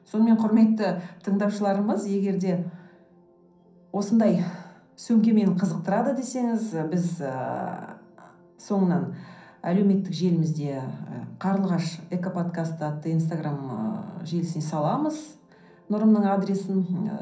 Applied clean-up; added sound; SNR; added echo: none; none; none; reverberation time 0.6 s.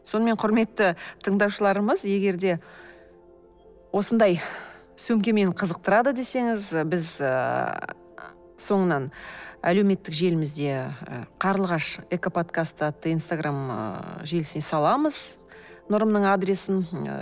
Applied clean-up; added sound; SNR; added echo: none; none; none; none.